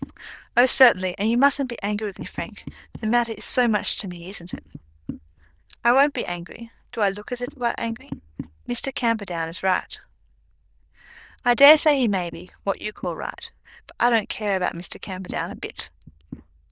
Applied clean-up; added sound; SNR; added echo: neural diffusion model UNIVERSE++.